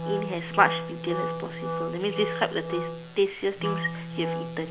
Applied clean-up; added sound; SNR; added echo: none; Wind instrument, woodwind instrument; 4 dB; none.